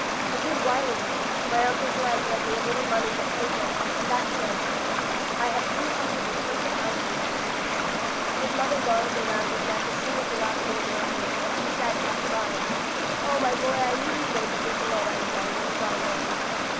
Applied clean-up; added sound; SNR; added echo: none; Stream; -5 dB; none.